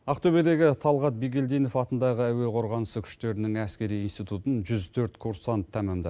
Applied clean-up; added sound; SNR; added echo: none; none; none; none.